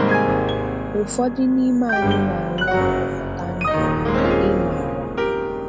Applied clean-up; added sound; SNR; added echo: none; Piano; -4 dB; none.